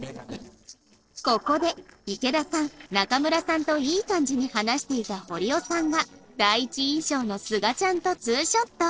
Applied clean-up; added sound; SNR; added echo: neural separator model SepFormer DNS4.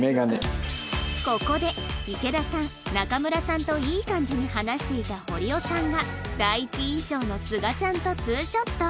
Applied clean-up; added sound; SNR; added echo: none; none; none; none.